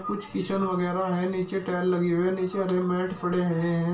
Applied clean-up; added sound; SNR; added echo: none; none; none; reverberation time 0.3 s.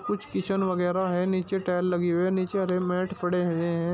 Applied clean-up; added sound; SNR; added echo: none; none; none; none.